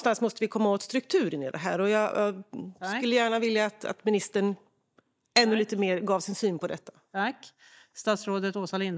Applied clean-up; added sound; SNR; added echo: neural mask model DeepFilterNet 3.